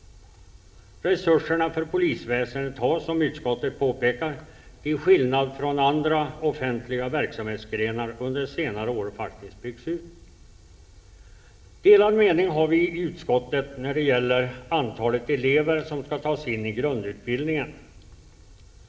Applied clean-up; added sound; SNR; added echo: none; none; none; reverberation time 1.2 s.